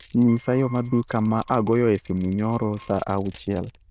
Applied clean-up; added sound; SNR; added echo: neural diffusion model UNIVERSE++.